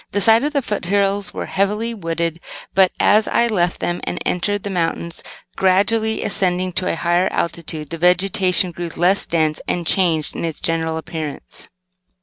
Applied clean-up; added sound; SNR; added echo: none; none; none; none.